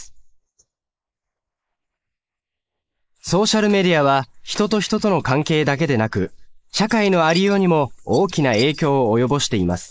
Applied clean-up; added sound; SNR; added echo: neural mask model Resemble Enhance denoiser.